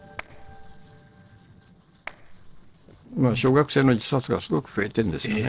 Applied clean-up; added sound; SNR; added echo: neural separator model SepFormer DNS4.